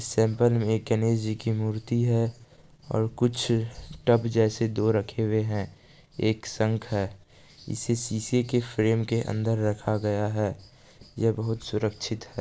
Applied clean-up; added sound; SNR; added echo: none; none; none; none.